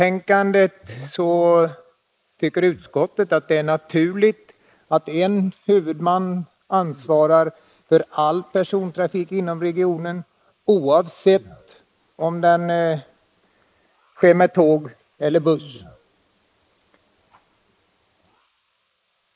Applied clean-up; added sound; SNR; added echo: neural mask model Resemble Enhance denoiser.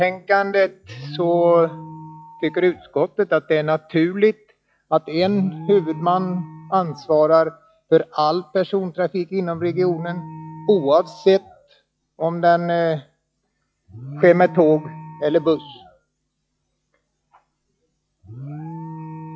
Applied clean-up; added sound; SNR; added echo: classical method log-MMSE.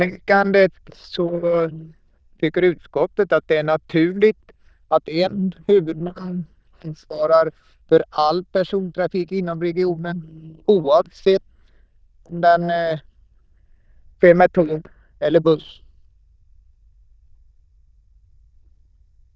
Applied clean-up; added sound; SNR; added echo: neural diffusion model UNIVERSE++.